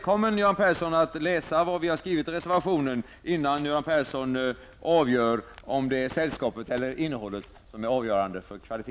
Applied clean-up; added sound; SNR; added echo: none; none; none; none.